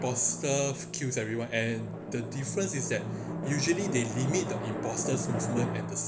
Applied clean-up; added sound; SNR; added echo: none; Drum; 4 dB; none.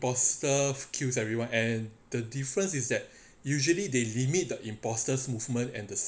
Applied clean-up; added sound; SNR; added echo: none; none; none; none.